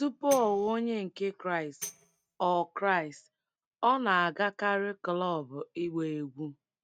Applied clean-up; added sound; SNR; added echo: neural mask model RNNoise.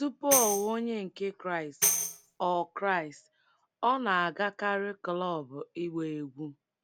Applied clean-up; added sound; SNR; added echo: none; Tambourine; 1 dB; none.